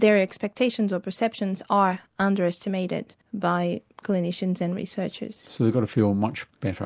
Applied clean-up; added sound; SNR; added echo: none; none; none; none.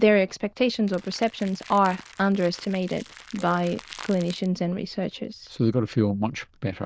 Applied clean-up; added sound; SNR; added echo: neural diffusion model UNIVERSE++.